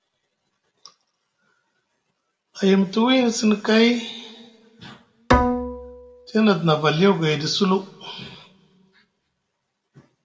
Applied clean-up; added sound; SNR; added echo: none; Bowed string instrument; 1 dB; reverberation time 0.7 s.